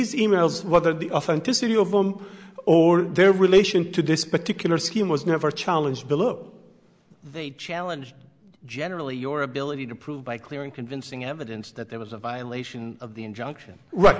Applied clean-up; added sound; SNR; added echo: none; none; none; none.